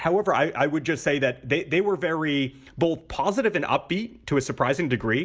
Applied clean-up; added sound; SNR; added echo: none; none; none; none.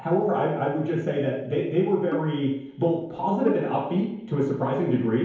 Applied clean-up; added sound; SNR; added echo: neural separator model SepFormer DNS4.